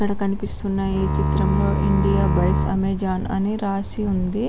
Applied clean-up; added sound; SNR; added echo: none; Bowed string instrument; -1 dB; none.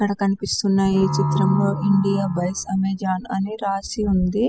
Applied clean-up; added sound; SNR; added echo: classical method spectral subtraction.